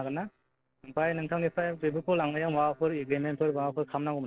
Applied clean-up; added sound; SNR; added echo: neural separator model SepFormer DNS4.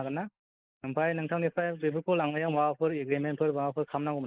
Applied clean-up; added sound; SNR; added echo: neural mask model Resemble Enhance denoiser.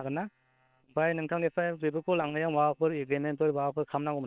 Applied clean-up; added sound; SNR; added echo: neural separator model SepFormer WHAM!.